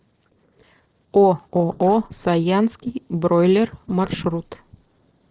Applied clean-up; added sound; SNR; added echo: neural separator model SepFormer DNS4.